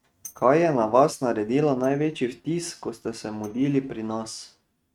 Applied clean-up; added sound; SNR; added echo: neural mask model RNNoise.